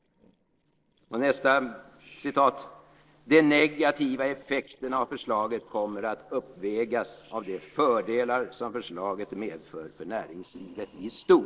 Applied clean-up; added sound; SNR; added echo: neural separator model SepFormer DNS4.